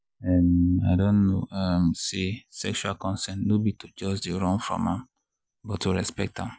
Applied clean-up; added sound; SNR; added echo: none; none; none; none.